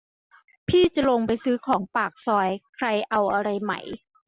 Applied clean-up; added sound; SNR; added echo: none; none; none; none.